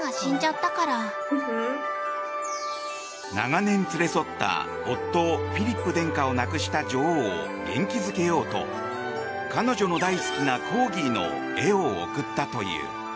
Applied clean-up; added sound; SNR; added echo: none; none; none; none.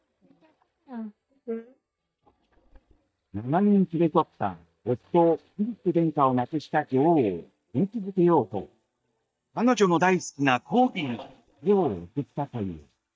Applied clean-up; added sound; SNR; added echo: neural mask model DeepFilterNet 3.